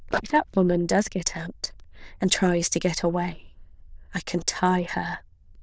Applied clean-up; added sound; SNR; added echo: neural diffusion model UNIVERSE++.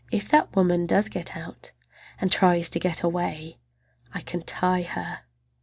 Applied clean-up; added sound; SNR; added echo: none; none; none; none.